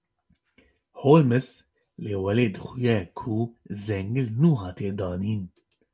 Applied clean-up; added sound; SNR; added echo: none; none; none; none.